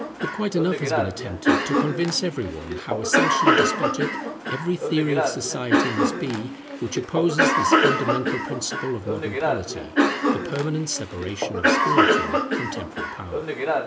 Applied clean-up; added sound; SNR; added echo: none; Cough; -5 dB; none.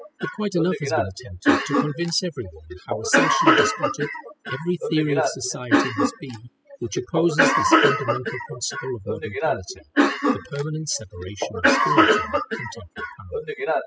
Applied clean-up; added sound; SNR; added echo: classical method spectral subtraction.